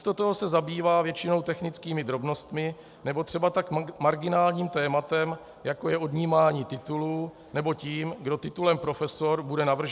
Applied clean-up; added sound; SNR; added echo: none; none; none; none.